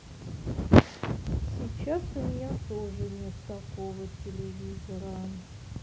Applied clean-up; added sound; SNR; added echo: none; none; none; none.